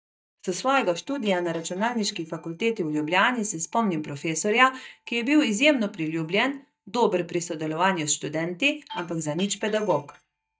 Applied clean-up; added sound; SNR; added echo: neural mask model DeepFilterNet 3.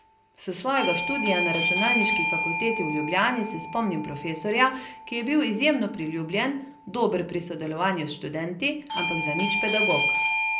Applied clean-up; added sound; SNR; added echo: none; Bell / Doorbell; 3 dB; reverberation time 0.5 s.